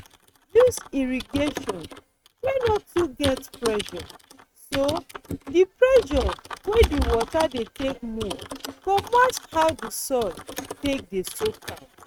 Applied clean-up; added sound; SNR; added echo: neural mask model RNNoise.